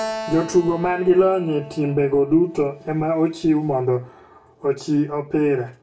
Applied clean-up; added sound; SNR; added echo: none; Keyboard (musical); 17 dB; reverberation time 0.3 s.